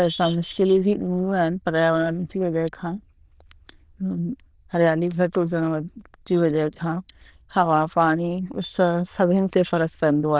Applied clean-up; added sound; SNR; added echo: neural diffusion model UNIVERSE++.